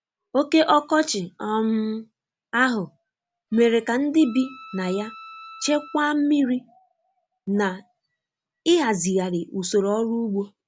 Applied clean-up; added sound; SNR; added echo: none; Wind instrument, woodwind instrument; 20 dB; none.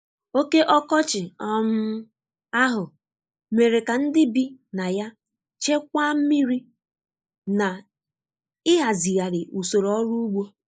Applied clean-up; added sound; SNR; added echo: neural mask model Resemble Enhance denoiser.